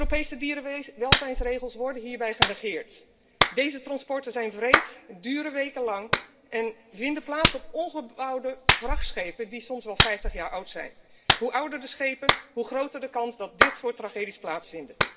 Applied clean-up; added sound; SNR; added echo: none; Clapping; -2 dB; reverberation time 3.0 s.